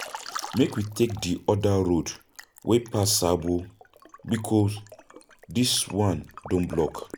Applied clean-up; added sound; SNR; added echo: none; Liquid; 17 dB; none.